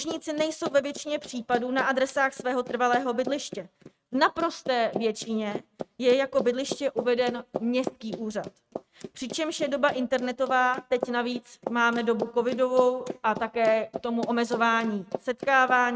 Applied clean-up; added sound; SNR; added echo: neural mask model RNNoise.